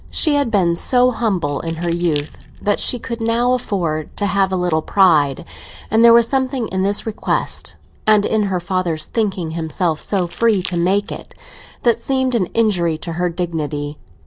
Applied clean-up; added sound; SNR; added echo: none; Keys jangling; 18 dB; none.